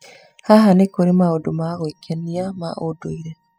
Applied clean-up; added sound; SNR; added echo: classical method spectral subtraction.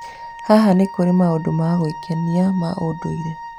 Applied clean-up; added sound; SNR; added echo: none; Wind instrument, woodwind instrument; 15 dB; none.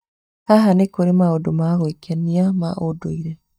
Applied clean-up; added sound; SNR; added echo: neural mask model DeepFilterNet 3.